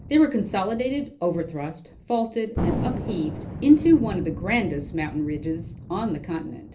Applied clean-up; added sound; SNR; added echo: none; Thunder; 9 dB; reverberation time 0.3 s.